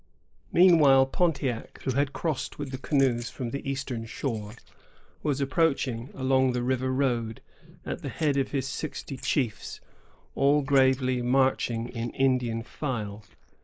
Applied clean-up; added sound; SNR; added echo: neural mask model Resemble Enhance denoiser.